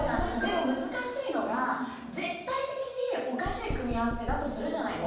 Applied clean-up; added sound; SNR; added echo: none; Knock; 9 dB; reverberation time 1.2 s.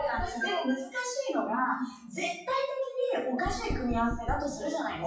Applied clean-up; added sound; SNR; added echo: classical method WPE with log-MMSE.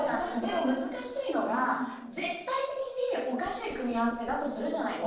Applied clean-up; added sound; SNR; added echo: neural separator model SepFormer DNS4.